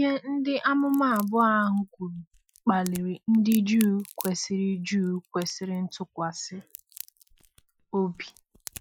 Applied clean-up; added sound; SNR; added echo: classical method Wiener filter.